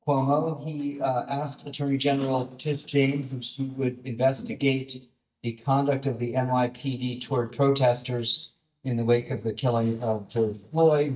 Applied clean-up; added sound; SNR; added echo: neural mask model DeepFilterNet 3.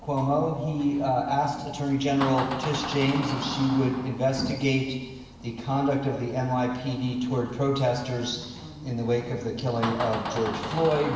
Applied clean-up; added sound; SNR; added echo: none; Door; 10 dB; reverberation time 1.3 s.